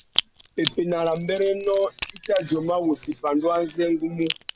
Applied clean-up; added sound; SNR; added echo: none; Crack; 11 dB; none.